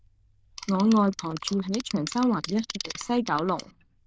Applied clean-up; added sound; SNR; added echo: neural diffusion model UNIVERSE++.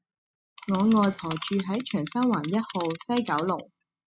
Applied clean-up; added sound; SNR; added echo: classical method spectral subtraction.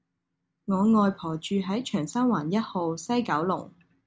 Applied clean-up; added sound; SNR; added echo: none; none; none; none.